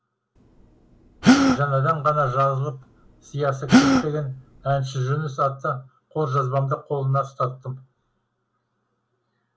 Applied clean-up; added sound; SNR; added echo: none; Gasp; -3 dB; none.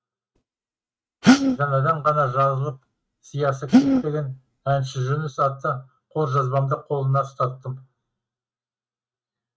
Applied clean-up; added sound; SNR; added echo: neural mask model RNNoise.